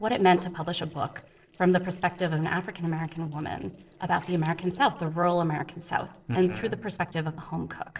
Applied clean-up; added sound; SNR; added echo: neural separator model SepFormer DNS4.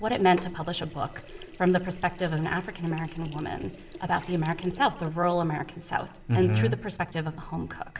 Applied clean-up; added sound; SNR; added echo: none; Sink (filling or washing); 17 dB; reverberation time 1.0 s.